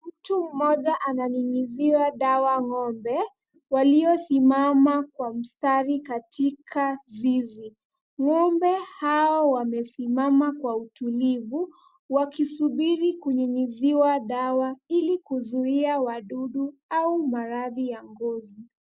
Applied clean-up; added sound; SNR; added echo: none; none; none; none.